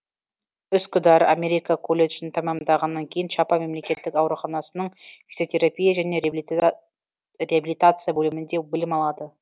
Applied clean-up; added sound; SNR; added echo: none; none; none; none.